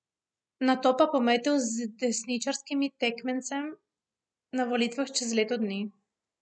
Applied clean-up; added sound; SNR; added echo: none; none; none; none.